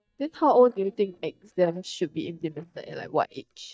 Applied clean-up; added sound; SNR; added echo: neural mask model DeepFilterNet 3.